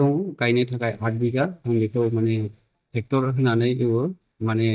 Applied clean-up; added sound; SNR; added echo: neural mask model DeepFilterNet 3.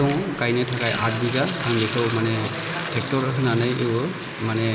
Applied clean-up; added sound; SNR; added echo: none; Sink (filling or washing); 10 dB; none.